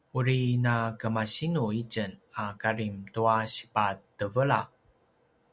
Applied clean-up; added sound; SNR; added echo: none; none; none; none.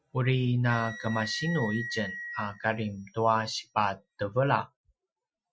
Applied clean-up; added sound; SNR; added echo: classical method Wiener filter.